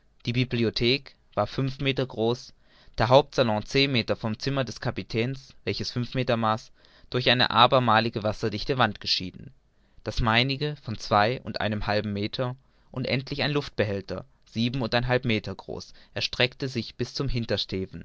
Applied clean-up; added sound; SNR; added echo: none; none; none; none.